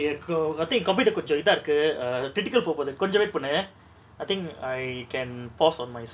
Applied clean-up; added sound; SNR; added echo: none; none; none; none.